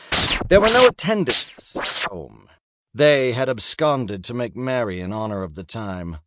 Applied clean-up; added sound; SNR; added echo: neural mask model RNNoise.